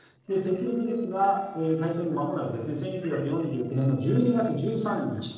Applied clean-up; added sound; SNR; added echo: neural separator model SepFormer DNS4.